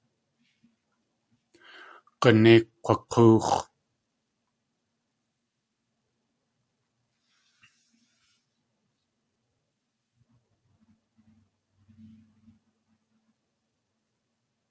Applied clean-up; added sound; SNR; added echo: none; none; none; none.